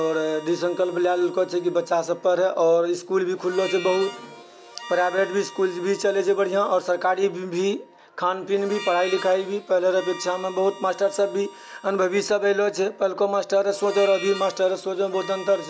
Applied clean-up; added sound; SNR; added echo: none; Harmonica; 17 dB; none.